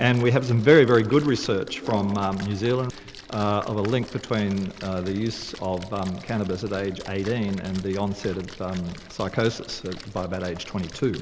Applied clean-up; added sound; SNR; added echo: none; Splash, splatter; 18 dB; none.